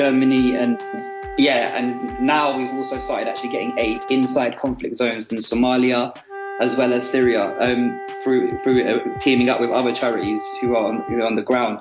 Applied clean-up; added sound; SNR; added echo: none; Wind instrument, woodwind instrument; 12 dB; none.